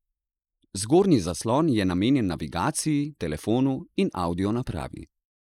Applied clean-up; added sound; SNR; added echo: neural mask model Resemble Enhance denoiser.